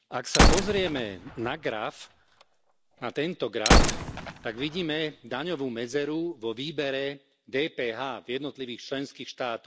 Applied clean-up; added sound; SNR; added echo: none; Gunshot, gunfire; -5 dB; none.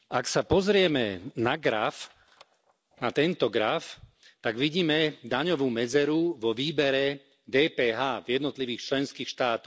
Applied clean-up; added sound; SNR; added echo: none; none; none; none.